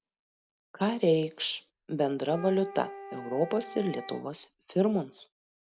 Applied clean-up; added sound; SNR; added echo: none; Wind instrument, woodwind instrument; 14 dB; none.